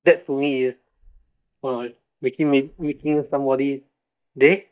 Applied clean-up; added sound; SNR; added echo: neural mask model DeepFilterNet 3.